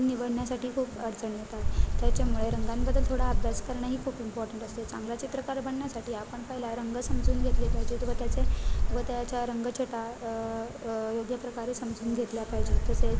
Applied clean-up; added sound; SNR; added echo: none; Bird; -4 dB; none.